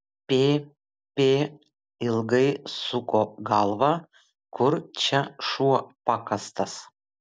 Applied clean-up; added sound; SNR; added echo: none; none; none; none.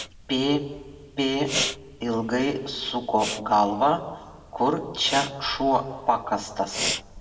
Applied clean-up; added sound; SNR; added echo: none; Respiratory sounds; 9 dB; reverberation time 1.1 s.